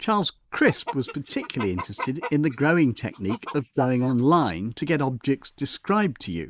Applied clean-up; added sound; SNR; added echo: neural mask model Resemble Enhance denoiser.